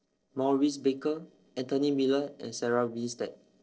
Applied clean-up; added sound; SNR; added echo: neural separator model SepFormer DNS4.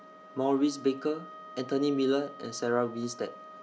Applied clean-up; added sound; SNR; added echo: none; Wind instrument, woodwind instrument; 17 dB; none.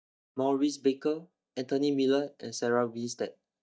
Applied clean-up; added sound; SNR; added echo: neural mask model DeepFilterNet 3.